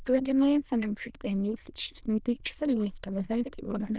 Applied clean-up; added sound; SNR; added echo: neural diffusion model UNIVERSE++.